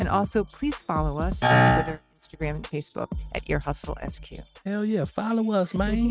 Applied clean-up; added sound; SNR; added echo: neural mask model RNNoise.